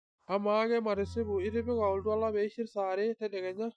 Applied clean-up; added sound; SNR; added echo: classical method Wiener filter.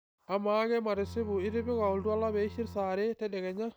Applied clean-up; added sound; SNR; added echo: none; Bowed string instrument; 14 dB; none.